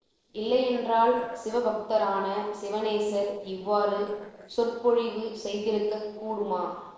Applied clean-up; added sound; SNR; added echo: neural separator model SepFormer DNS4.